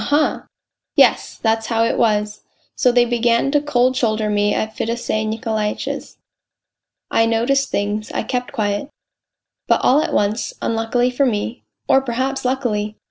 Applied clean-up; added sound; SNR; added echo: none; none; none; none.